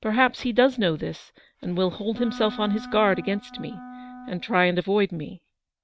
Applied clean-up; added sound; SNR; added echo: neural mask model RNNoise.